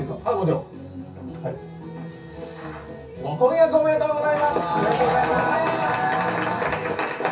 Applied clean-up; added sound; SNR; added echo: none; none; none; reverberation time 0.3 s.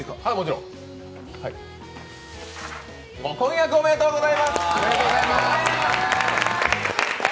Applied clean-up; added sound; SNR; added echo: none; none; none; none.